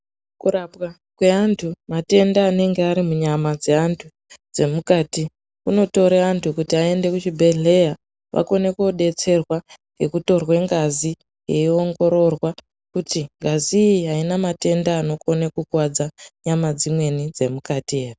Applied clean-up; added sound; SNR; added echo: none; none; none; none.